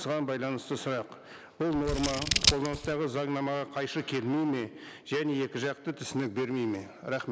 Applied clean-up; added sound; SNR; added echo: none; Scissors; -2 dB; none.